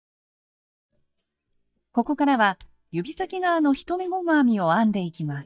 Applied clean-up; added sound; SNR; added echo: neural mask model DeepFilterNet 3.